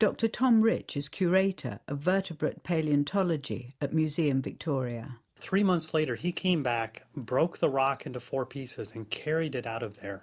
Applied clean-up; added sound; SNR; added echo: none; none; none; none.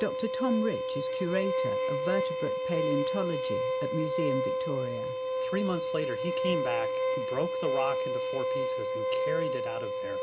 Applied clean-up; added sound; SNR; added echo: none; Bowed string instrument; -4 dB; none.